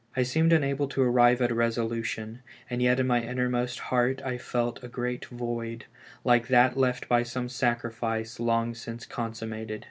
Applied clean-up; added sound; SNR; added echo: none; none; none; none.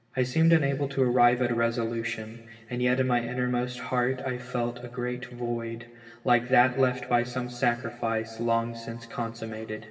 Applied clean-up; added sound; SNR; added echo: none; none; none; reverberation time 2.0 s.